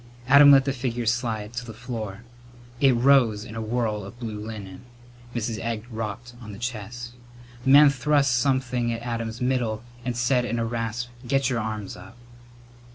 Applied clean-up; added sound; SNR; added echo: none; none; none; none.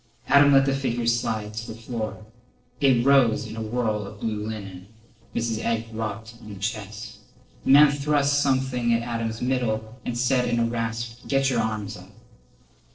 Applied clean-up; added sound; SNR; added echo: neural separator model SepFormer DNS4.